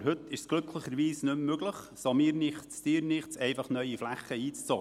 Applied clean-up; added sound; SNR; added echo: none; none; none; none.